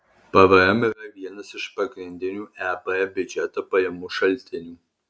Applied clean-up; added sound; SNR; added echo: none; none; none; none.